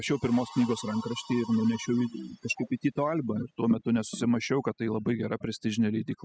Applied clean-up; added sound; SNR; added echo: classical method spectral subtraction.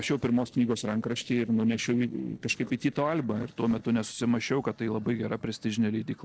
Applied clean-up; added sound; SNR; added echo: neural separator model SepFormer DNS4.